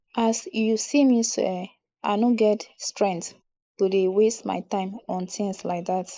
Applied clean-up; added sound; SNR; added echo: neural mask model Resemble Enhance denoiser.